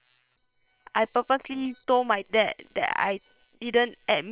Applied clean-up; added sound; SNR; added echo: neural separator model SepFormer WHAM!.